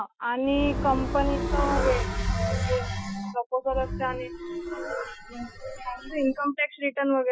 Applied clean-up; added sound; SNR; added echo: classical method Wiener filter.